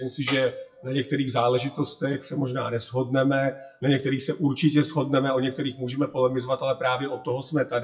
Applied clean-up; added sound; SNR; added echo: classical method WPE with log-MMSE.